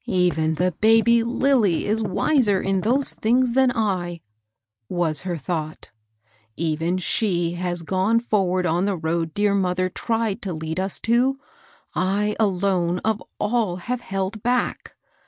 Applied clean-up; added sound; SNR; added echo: neural mask model RNNoise.